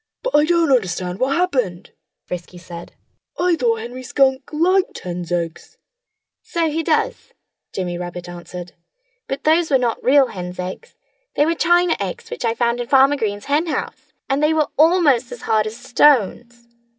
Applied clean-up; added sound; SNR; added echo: none; none; none; none.